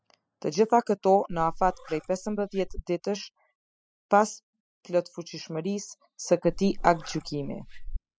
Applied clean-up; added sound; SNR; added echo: classical method spectral subtraction.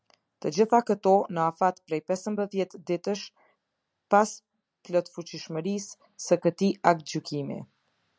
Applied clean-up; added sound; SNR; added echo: none; none; none; none.